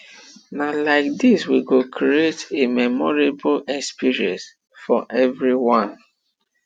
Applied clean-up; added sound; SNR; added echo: none; none; none; none.